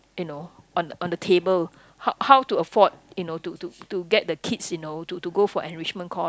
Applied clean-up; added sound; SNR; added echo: none; none; none; none.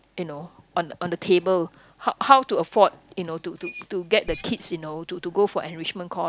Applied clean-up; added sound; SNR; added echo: none; Squeak + Bass drum; 19 dB; none.